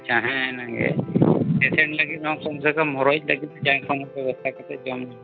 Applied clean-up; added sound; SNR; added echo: none; Piano; 19 dB; none.